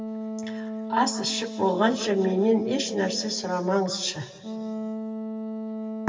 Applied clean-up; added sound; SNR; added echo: none; Wind instrument, woodwind instrument; 7 dB; reverberation time 1.9 s.